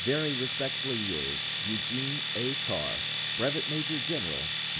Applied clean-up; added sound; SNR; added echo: none; Domestic sounds, home sounds; -4 dB; none.